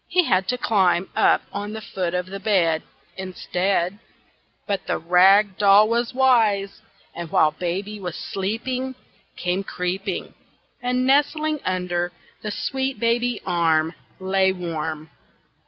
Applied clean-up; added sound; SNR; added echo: none; none; none; none.